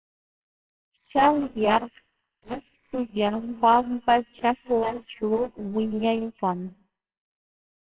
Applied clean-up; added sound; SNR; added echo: neural separator model SepFormer WHAMR!.